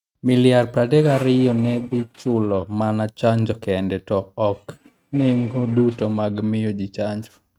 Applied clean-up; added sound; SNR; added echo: neural mask model RNNoise.